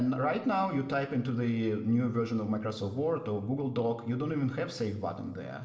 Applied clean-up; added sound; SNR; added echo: none; none; none; reverberation time 2.0 s.